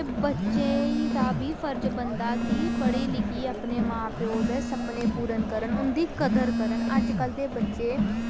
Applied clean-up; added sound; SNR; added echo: none; Telephone + Crowd; -3 dB; none.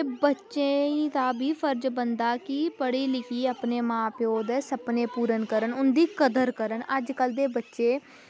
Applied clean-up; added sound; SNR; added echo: none; none; none; none.